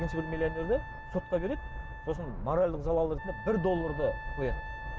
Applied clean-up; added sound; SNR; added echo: none; Wind instrument, woodwind instrument; 13 dB; none.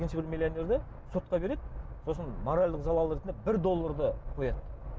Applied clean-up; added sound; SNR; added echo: none; none; none; none.